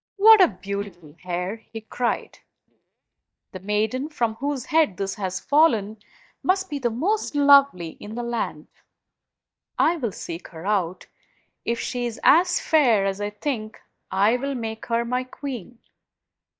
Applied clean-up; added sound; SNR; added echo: neural mask model DeepFilterNet 3.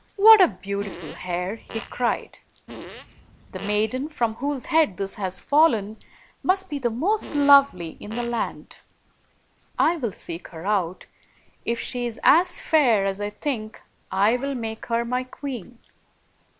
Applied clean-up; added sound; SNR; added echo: none; Fart; 15 dB; none.